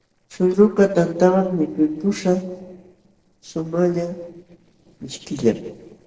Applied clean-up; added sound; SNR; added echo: neural separator model SepFormer DNS4.